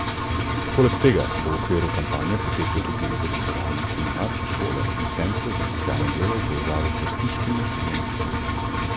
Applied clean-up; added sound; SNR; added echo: none; Engine; -2 dB; none.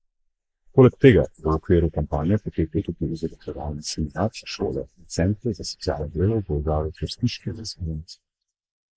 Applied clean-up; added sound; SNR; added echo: neural mask model Resemble Enhance denoiser.